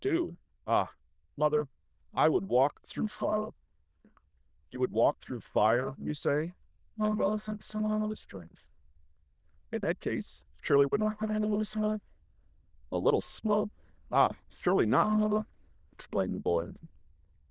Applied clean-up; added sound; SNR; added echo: neural diffusion model UNIVERSE++.